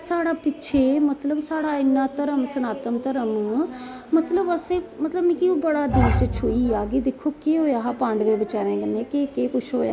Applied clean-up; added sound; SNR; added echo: none; Bowed string instrument; 1 dB; none.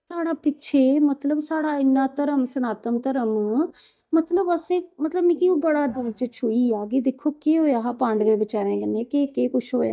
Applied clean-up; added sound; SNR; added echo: neural mask model DeepFilterNet 3.